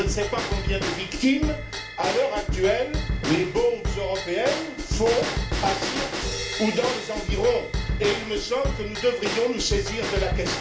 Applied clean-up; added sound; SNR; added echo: none; Bell / Drum / Drum kit; 3 dB; reverberation time 0.4 s.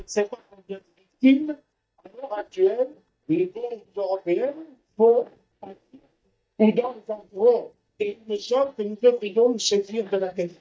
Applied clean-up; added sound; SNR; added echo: neural mask model DeepFilterNet 3.